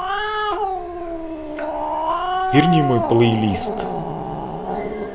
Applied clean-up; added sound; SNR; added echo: none; Growling; 0 dB; none.